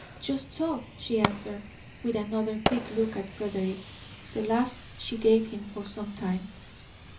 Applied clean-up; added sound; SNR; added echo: none; Fire; 7 dB; reverberation time 0.5 s.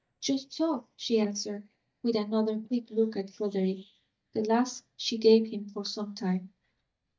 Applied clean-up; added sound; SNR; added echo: neural mask model DeepFilterNet 3.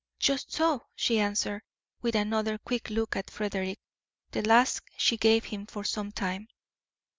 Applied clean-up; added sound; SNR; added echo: none; none; none; none.